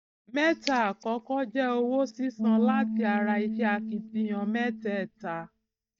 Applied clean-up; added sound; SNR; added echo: neural mask model DeepFilterNet 3.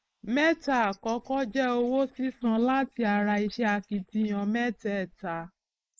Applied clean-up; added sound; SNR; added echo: neural mask model Resemble Enhance denoiser.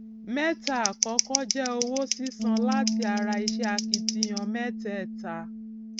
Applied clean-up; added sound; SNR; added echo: neural mask model RNNoise.